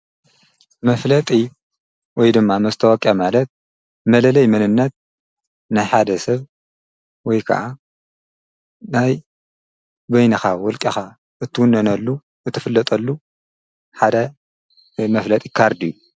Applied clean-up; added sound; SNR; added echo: none; none; none; none.